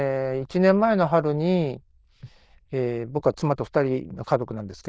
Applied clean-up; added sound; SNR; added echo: neural diffusion model UNIVERSE++.